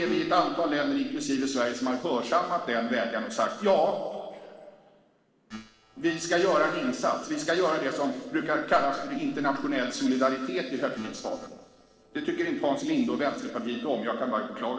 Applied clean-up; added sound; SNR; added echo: neural separator model SepFormer DNS4.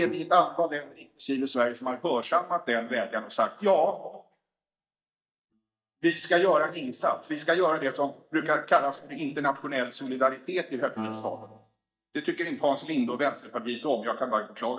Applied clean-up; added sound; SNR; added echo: neural mask model DeepFilterNet 3.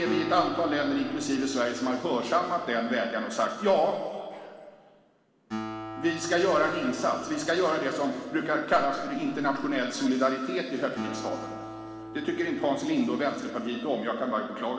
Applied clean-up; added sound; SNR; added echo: none; Acoustic guitar; 14 dB; reverberation time 2.3 s.